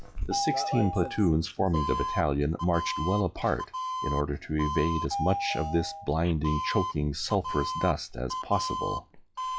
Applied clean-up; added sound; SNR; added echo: classical method log-MMSE.